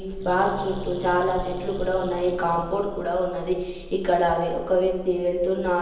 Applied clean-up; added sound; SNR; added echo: none; Growling; 12 dB; reverberation time 1.0 s.